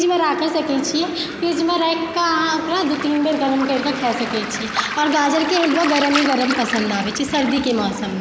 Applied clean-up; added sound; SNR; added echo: none; Waves, surf; 9 dB; none.